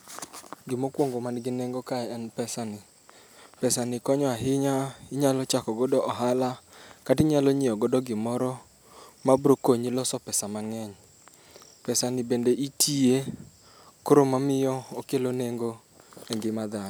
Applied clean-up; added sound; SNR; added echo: none; none; none; none.